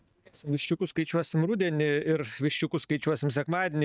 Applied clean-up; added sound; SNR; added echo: neural mask model DeepFilterNet 3.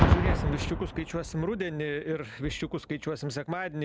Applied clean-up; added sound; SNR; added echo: none; Boom; -2 dB; none.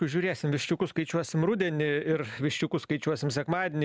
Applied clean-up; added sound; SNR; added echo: none; none; none; none.